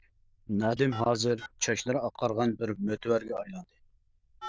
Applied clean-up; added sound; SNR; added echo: neural diffusion model UNIVERSE++.